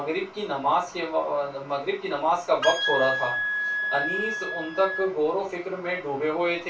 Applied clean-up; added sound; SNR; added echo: none; Wind instrument, woodwind instrument; 2 dB; reverberation time 0.2 s.